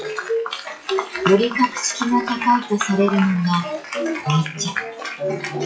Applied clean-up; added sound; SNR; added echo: classical method WPE with log-MMSE.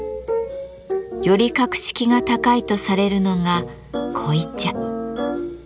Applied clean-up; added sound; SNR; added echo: none; none; none; none.